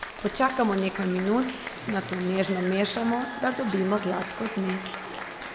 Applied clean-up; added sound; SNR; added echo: none; Applause / Crowd; 9 dB; none.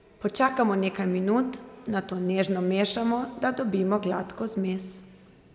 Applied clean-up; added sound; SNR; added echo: none; none; none; none.